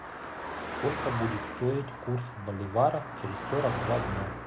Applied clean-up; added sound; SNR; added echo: none; Car passing by; 5 dB; none.